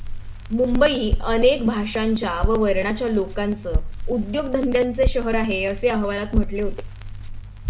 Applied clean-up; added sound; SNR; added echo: none; Crackle; 3 dB; none.